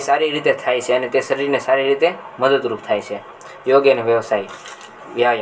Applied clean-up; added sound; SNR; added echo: none; none; none; reverberation time 0.2 s.